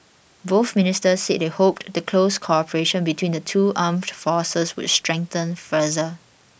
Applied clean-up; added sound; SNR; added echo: none; none; none; none.